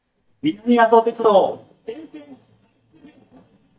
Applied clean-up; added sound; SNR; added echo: neural mask model DeepFilterNet 3.